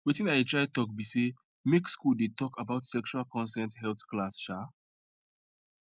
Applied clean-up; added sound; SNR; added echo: none; none; none; none.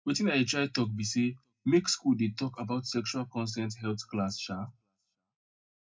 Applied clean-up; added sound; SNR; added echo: none; none; none; reverberation time 0.2 s.